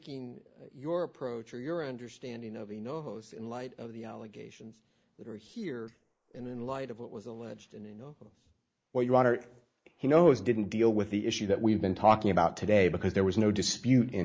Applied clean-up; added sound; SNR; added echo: neural mask model Resemble Enhance denoiser.